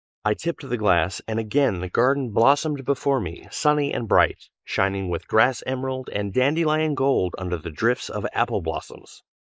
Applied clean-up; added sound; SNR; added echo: neural mask model Resemble Enhance denoiser.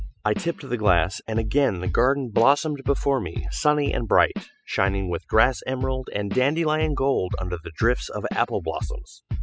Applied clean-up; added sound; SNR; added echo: classical method spectral subtraction.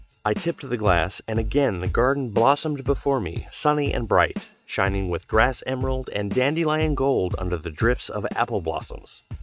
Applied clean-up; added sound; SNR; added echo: neural mask model RNNoise.